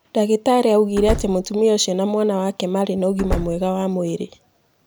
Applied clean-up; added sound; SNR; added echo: none; Slam; 9 dB; none.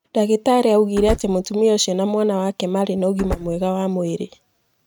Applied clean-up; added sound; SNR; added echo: neural mask model RNNoise.